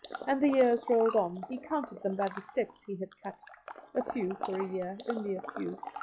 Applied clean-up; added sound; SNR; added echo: classical method log-MMSE.